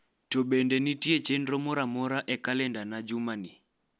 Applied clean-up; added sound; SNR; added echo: none; none; none; none.